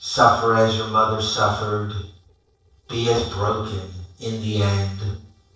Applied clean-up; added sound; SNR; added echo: neural separator model SepFormer DNS4.